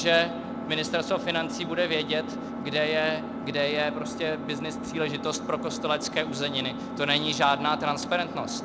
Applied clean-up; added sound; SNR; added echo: none; Engine; 6 dB; none.